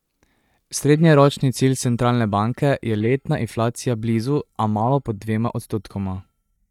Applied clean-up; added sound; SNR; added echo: neural mask model DeepFilterNet 3.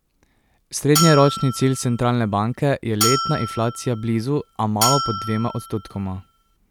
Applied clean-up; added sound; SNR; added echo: none; Bell; 6 dB; none.